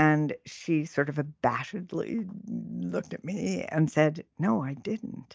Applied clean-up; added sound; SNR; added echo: none; none; none; none.